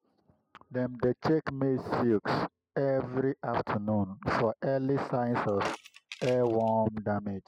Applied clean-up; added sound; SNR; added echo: classical method spectral subtraction.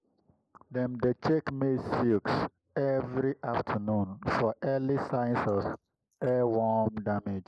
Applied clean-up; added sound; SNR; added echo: neural mask model Resemble Enhance denoiser.